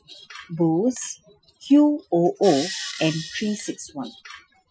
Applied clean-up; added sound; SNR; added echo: classical method Wiener filter.